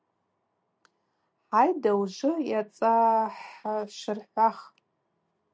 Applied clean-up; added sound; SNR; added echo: none; none; none; none.